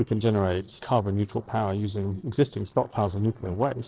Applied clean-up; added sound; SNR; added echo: neural separator model SepFormer DNS4.